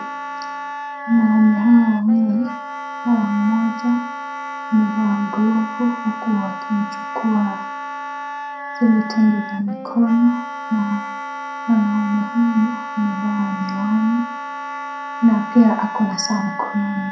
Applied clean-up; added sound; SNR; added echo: none; Wind instrument, woodwind instrument; 10 dB; reverberation time 0.5 s.